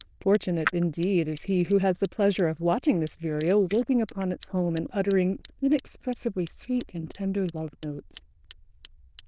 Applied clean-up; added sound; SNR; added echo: neural diffusion model UNIVERSE++.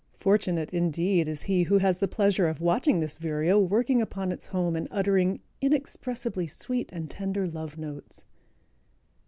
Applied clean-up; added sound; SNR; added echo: none; none; none; none.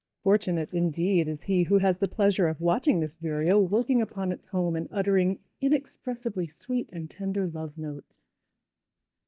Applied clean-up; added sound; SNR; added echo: neural mask model DeepFilterNet 3.